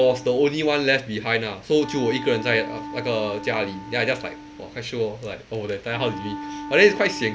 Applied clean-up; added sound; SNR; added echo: none; Wind instrument, woodwind instrument; 13 dB; none.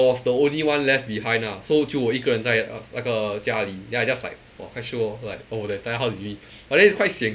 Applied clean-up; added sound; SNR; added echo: none; none; none; none.